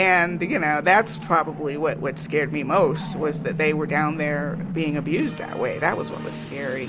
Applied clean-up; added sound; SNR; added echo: none; none; none; none.